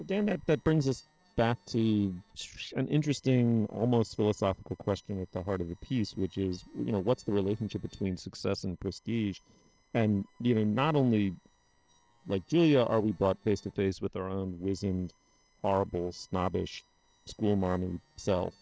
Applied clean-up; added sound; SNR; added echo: neural separator model SepFormer DNS4.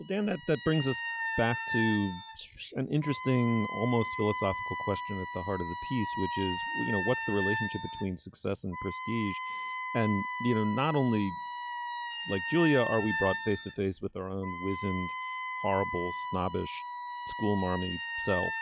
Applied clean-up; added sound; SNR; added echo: classical method log-MMSE.